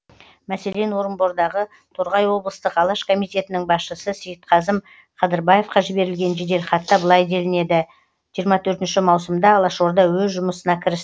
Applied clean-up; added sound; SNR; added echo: none; none; none; none.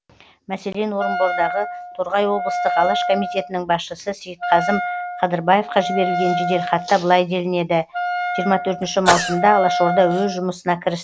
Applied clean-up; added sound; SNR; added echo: none; Wind instrument, woodwind instrument + Sneeze / Cough; 4 dB; none.